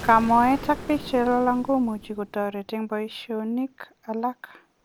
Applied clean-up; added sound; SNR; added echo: none; Explosion; 16 dB; none.